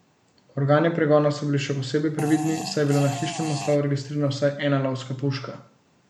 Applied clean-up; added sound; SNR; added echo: none; Fart; 12 dB; none.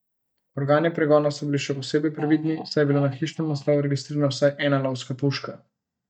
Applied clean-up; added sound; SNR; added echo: neural mask model DeepFilterNet 3.